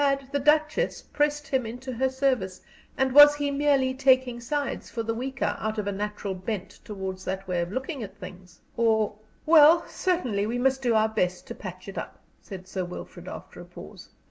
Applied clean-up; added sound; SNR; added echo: none; none; none; none.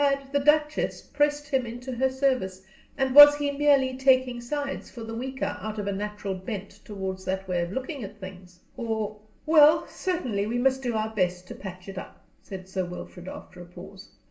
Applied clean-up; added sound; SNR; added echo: none; none; none; reverberation time 0.4 s.